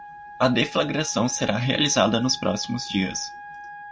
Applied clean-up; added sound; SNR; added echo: none; Wind instrument, woodwind instrument; 16 dB; none.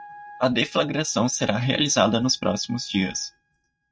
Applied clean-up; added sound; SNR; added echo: neural mask model RNNoise.